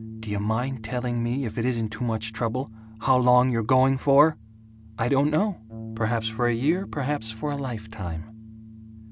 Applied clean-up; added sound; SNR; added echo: none; Bass guitar; 15 dB; none.